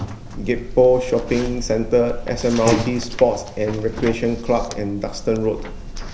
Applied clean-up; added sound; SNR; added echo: neural mask model Resemble Enhance denoiser.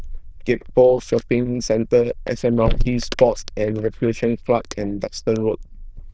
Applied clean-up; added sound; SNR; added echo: neural diffusion model UNIVERSE++.